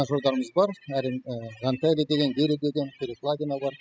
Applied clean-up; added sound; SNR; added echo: classical method spectral subtraction.